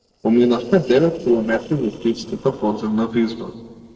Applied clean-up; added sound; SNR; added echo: neural separator model SepFormer DNS4.